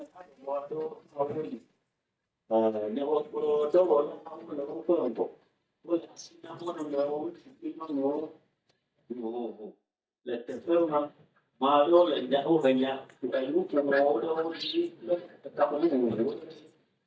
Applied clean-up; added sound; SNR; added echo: neural mask model DeepFilterNet 3.